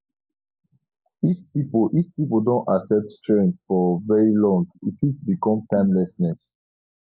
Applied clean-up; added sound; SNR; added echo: neural mask model Resemble Enhance denoiser.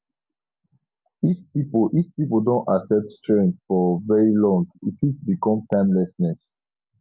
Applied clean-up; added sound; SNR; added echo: none; none; none; none.